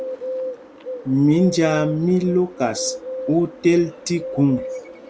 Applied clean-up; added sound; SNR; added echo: none; Bird; 10 dB; none.